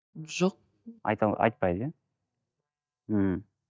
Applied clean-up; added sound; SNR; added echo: neural mask model DeepFilterNet 3.